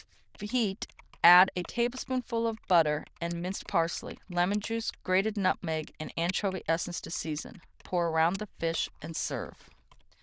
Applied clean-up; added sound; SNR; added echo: neural diffusion model UNIVERSE++.